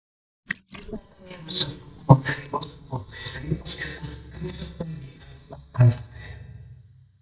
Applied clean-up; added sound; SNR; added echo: neural mask model DeepFilterNet 3.